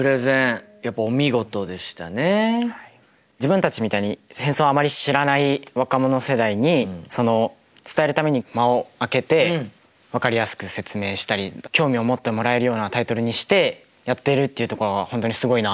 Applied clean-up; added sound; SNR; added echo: none; none; none; none.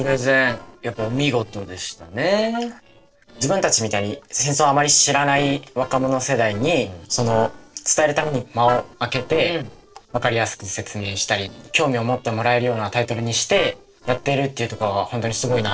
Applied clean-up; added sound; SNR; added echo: neural separator model SepFormer DNS4.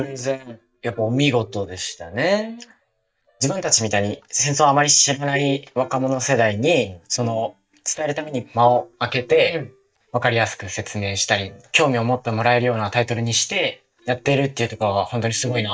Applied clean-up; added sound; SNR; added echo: neural mask model DeepFilterNet 3.